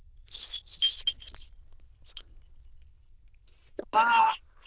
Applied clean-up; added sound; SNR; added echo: neural diffusion model UNIVERSE++.